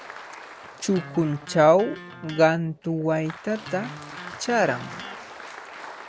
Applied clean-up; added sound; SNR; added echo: none; Applause + Electric guitar; 15 dB; none.